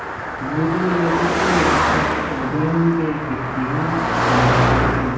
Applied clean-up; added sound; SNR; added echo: none; Car passing by; -3 dB; reverberation time 0.6 s.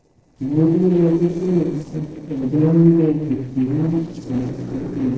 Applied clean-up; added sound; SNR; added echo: neural separator model SepFormer DNS4.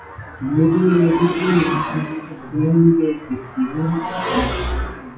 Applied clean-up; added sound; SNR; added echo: classical method WPE with log-MMSE.